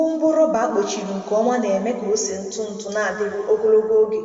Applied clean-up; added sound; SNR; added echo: none; none; none; reverberation time 2.3 s.